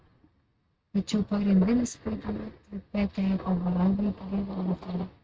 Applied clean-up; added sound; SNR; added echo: neural mask model RNNoise.